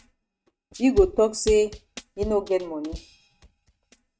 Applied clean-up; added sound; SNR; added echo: neural mask model RNNoise.